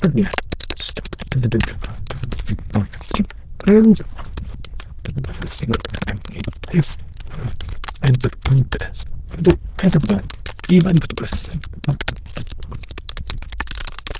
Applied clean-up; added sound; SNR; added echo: neural diffusion model UNIVERSE++.